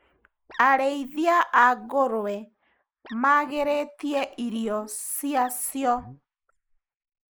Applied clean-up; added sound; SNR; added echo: neural mask model Resemble Enhance denoiser.